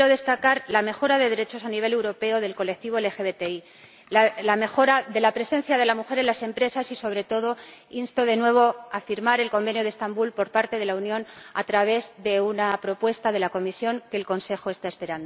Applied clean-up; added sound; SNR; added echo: none; none; none; none.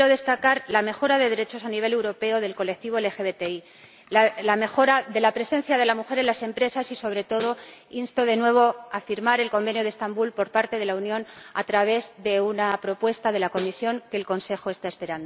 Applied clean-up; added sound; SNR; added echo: none; Snare drum; 18 dB; none.